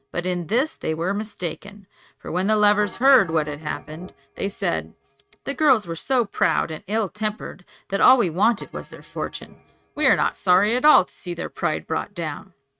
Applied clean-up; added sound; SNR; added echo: neural mask model RNNoise.